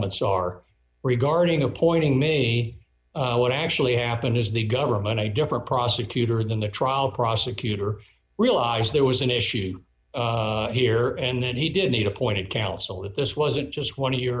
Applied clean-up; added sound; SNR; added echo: none; none; none; none.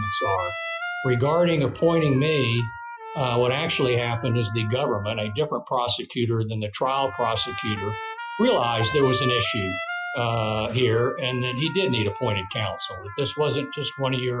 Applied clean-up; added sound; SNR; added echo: classical method Wiener filter.